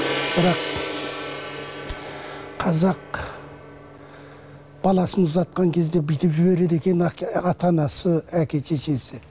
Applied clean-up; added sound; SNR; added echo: none; Gong; 11 dB; none.